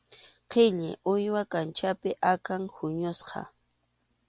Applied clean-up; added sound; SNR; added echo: none; none; none; none.